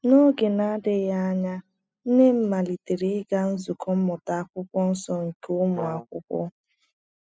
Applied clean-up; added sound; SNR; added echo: classical method spectral subtraction.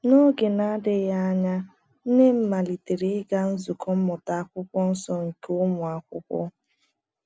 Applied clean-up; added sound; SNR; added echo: none; none; none; none.